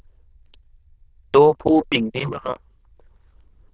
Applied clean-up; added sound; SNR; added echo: neural diffusion model UNIVERSE++.